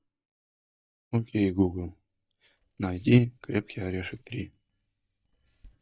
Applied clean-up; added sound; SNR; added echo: neural mask model DeepFilterNet 3.